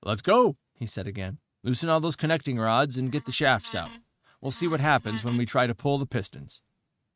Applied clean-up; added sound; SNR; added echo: neural mask model RNNoise.